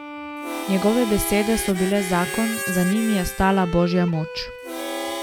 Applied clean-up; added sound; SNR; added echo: none; Bowed string instrument + Harmonica; 8 dB; none.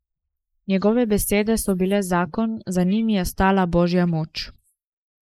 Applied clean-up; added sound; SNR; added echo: neural mask model Resemble Enhance denoiser.